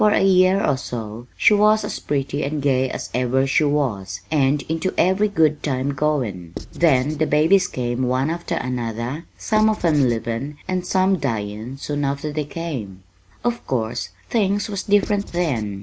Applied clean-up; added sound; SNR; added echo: none; Writing; 13 dB; none.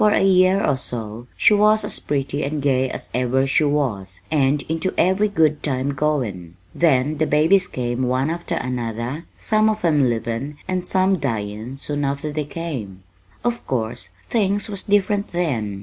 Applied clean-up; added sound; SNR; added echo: none; none; none; none.